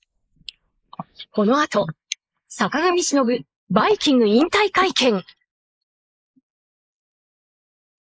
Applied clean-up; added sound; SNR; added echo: neural mask model Resemble Enhance denoiser.